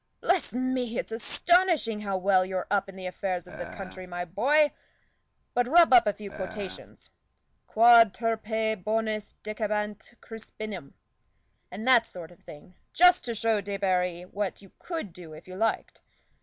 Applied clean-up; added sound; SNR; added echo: none; Burping, eructation; 13 dB; none.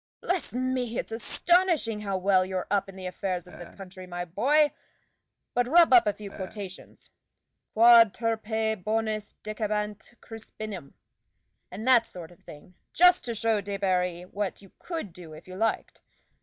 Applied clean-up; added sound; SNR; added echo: neural mask model DeepFilterNet 3.